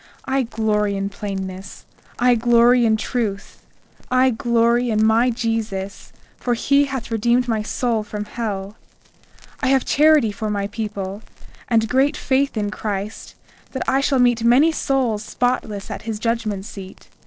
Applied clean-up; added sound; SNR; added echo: neural separator model SepFormer DNS4.